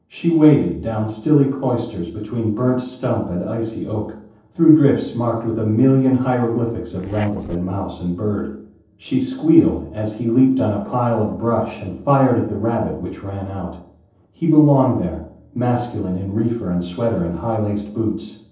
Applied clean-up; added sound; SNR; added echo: neural separator model SepFormer DNS4.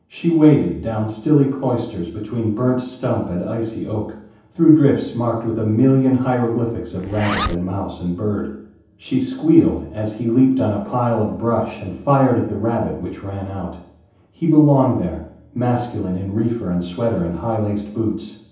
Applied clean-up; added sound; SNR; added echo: none; Zipper (clothing); 12 dB; reverberation time 0.7 s.